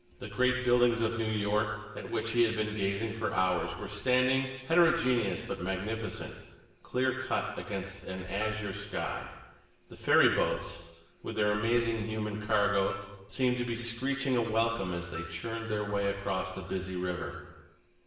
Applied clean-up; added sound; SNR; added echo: none; Piano; 19 dB; reverberation time 1.1 s.